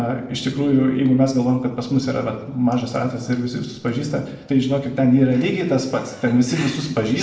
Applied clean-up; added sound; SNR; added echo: none; none; none; reverberation time 0.7 s.